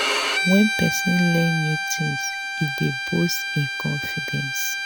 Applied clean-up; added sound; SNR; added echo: none; Bowed string instrument; 2 dB; none.